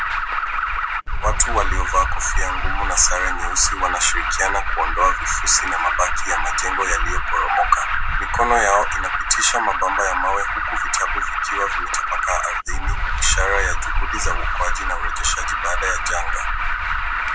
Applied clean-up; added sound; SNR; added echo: none; Alarm; -2 dB; none.